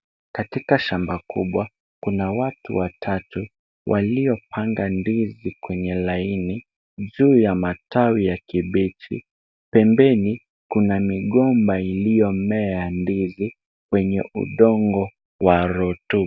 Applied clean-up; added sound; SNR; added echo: none; none; none; none.